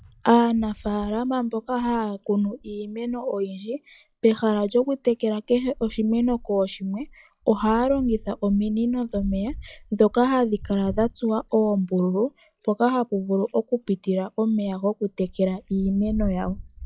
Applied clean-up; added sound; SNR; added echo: classical method log-MMSE.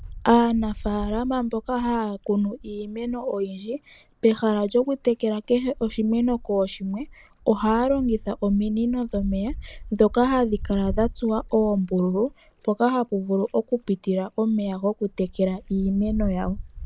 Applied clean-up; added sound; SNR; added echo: none; Wind; 14 dB; none.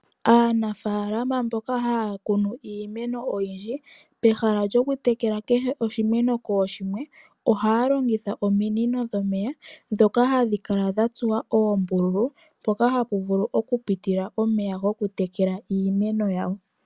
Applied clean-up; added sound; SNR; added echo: none; none; none; none.